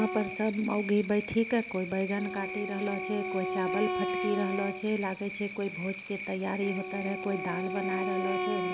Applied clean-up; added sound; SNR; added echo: none; Wind instrument, woodwind instrument + Cricket; 1 dB; none.